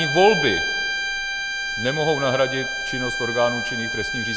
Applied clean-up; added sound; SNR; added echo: none; Bowed string instrument; 2 dB; none.